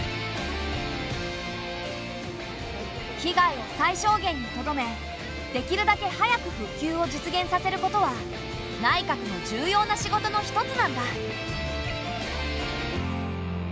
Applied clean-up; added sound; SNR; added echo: none; none; none; none.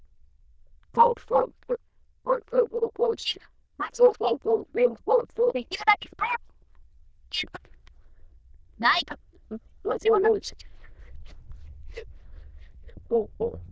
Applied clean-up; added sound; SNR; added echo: neural diffusion model UNIVERSE++.